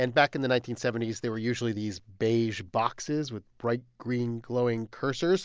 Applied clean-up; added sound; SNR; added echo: none; none; none; none.